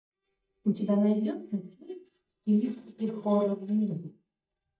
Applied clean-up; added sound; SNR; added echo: neural mask model DeepFilterNet 3.